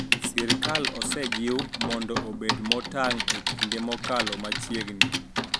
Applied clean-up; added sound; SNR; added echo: none; Typing; -3 dB; none.